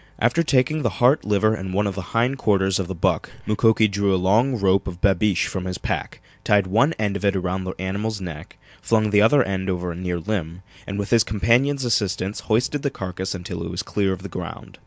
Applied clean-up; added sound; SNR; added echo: none; none; none; none.